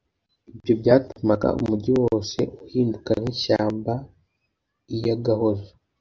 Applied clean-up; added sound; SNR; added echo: none; none; none; none.